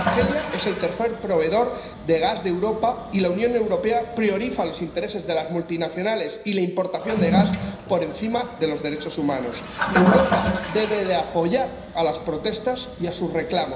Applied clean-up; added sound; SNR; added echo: none; Toilet flush; 5 dB; reverberation time 0.9 s.